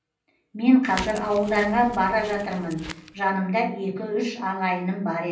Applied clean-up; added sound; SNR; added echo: none; Crackle; 14 dB; reverberation time 0.6 s.